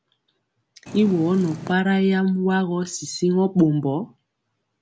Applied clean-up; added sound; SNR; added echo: none; Purr; 13 dB; none.